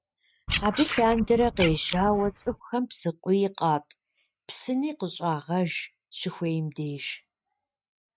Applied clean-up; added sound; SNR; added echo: neural mask model RNNoise.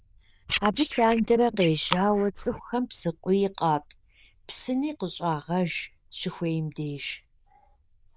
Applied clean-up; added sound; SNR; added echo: neural diffusion model UNIVERSE++.